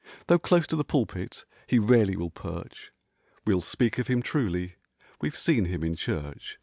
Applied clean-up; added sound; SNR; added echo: none; none; none; none.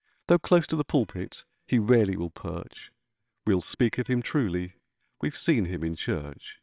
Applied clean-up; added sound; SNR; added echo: neural separator model SepFormer WHAMR!.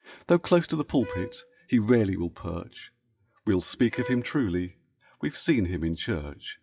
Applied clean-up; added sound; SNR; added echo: classical method WPE with log-MMSE.